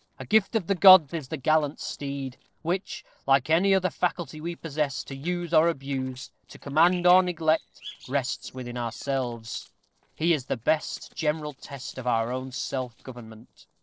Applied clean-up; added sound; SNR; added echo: neural separator model SepFormer DNS4.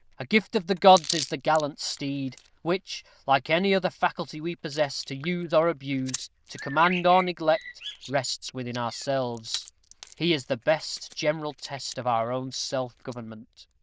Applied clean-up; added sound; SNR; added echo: neural diffusion model UNIVERSE++.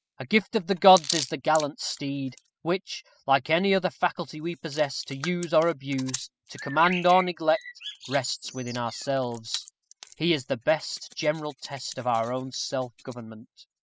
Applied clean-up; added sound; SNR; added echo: classical method spectral subtraction.